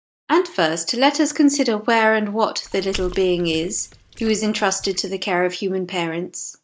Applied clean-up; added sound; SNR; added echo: neural mask model DeepFilterNet 3.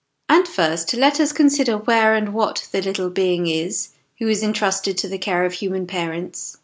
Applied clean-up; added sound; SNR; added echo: none; none; none; none.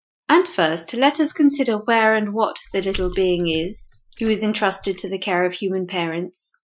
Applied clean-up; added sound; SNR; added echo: classical method Wiener filter.